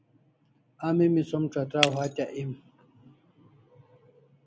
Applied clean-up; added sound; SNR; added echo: none; Shatter; 7 dB; none.